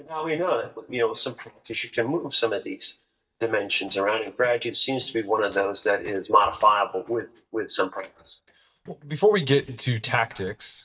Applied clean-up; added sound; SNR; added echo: neural mask model DeepFilterNet 3.